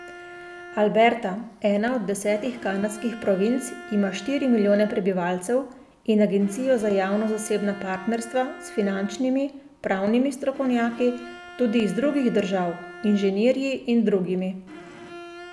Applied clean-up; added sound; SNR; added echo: none; Bowed string instrument; 18 dB; none.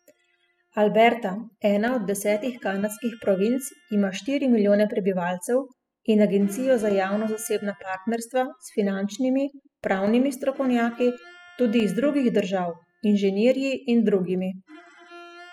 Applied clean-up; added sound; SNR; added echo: classical method spectral subtraction.